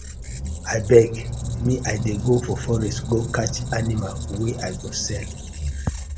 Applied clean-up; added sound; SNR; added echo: none; Squeak; 6 dB; none.